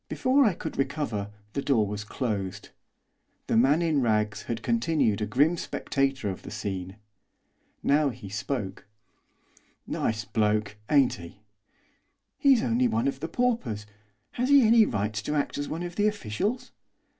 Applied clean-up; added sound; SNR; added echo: none; none; none; none.